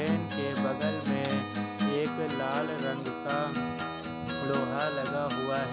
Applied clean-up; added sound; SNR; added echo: none; Acoustic guitar; -1 dB; none.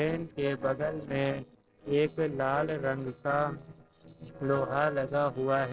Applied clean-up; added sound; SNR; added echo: neural separator model SepFormer DNS4.